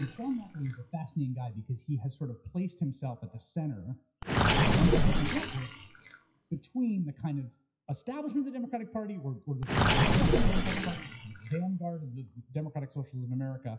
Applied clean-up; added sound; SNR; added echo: classical method WPE with log-MMSE.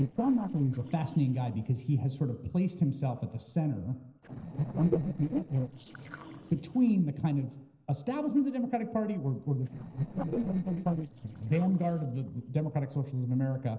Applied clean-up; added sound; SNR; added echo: neural separator model SepFormer DNS4.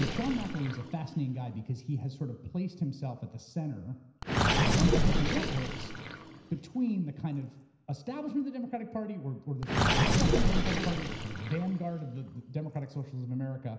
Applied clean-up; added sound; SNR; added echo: none; Gurgling; -3 dB; reverberation time 0.9 s.